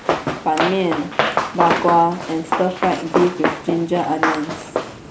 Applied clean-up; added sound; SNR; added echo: none; Run; 2 dB; none.